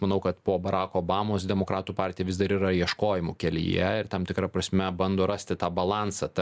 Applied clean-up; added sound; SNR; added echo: none; none; none; none.